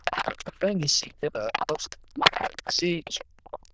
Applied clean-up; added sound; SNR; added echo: neural diffusion model UNIVERSE++.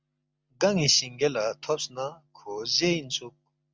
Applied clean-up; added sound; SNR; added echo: none; none; none; none.